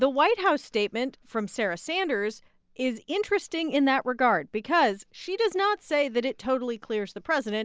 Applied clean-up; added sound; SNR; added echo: none; none; none; none.